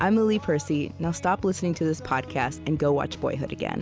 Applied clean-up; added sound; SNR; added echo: none; none; none; none.